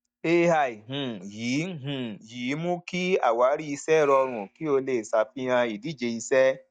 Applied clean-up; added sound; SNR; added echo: neural mask model DeepFilterNet 3.